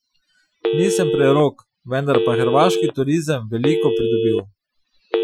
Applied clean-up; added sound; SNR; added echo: classical method Wiener filter.